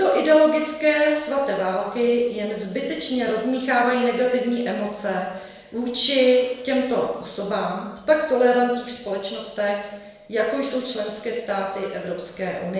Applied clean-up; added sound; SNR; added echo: none; none; none; reverberation time 0.9 s.